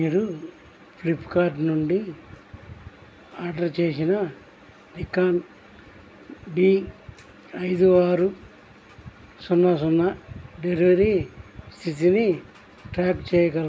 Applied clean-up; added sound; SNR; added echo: none; none; none; none.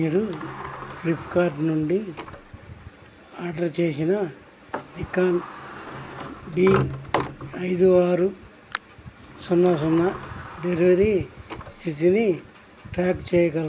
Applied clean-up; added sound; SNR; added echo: none; Sliding door; 12 dB; none.